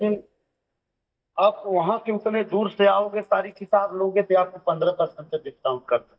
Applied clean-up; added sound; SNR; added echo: neural mask model DeepFilterNet 3.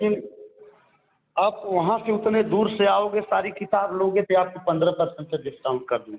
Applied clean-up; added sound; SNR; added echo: none; none; none; none.